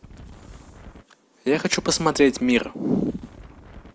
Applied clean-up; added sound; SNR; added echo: none; Wind; 18 dB; none.